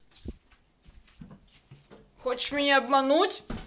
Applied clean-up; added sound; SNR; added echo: none; none; none; none.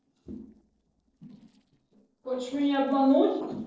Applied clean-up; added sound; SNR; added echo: neural separator model SepFormer DNS4.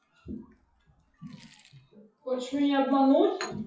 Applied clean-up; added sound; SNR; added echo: classical method WPE with log-MMSE.